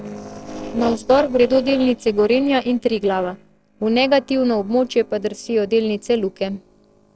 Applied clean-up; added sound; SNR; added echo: neural separator model SepFormer DNS4.